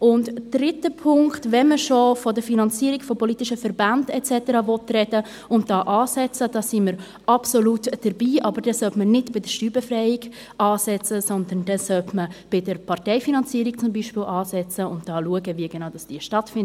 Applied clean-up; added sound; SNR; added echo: none; none; none; none.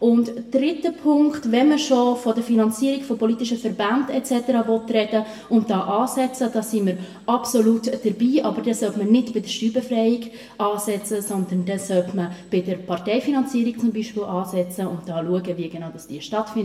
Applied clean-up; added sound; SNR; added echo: none; none; none; reverberation time 0.8 s.